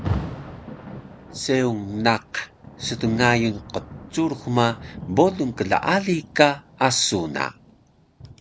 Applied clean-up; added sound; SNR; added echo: none; Rain; 12 dB; none.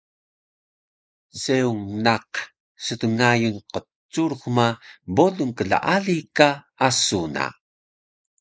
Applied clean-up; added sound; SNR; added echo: neural mask model Resemble Enhance denoiser.